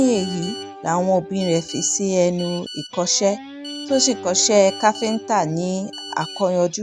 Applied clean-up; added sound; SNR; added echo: none; Guitar + Telephone; 14 dB; none.